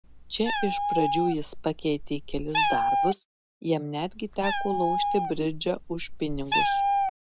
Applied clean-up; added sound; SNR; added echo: none; Meow; -2 dB; none.